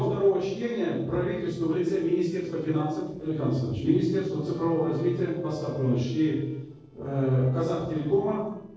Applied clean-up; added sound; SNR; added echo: neural separator model SepFormer DNS4.